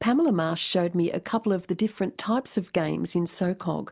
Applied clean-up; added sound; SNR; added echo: none; none; none; none.